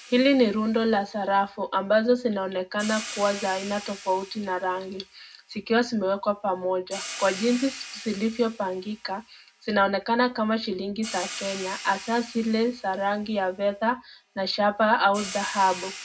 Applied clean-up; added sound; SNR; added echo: none; Hi-hat; 16 dB; reverberation time 0.3 s.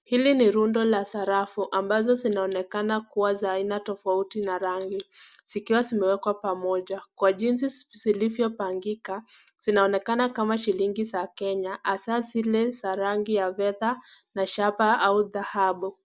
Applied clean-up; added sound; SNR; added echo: none; none; none; none.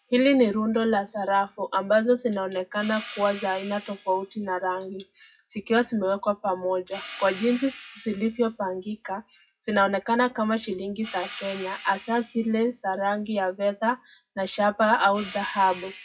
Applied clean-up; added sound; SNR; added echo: classical method WPE with log-MMSE.